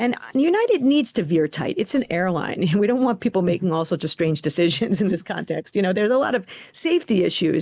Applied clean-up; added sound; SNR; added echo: neural mask model DeepFilterNet 3.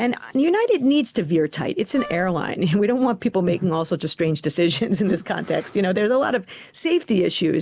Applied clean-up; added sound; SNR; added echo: none; Wind instrument, woodwind instrument; 16 dB; none.